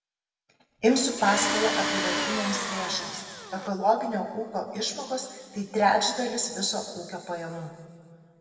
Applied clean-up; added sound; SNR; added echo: none; Tools; 2 dB; reverberation time 2.3 s.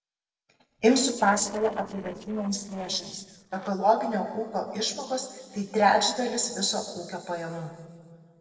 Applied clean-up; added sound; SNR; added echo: neural separator model SepFormer DNS4.